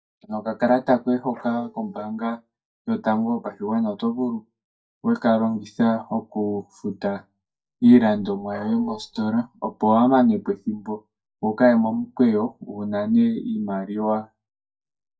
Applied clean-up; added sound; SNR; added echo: neural mask model DeepFilterNet 3.